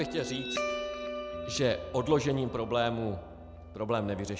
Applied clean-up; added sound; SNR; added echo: none; Guitar; 7 dB; none.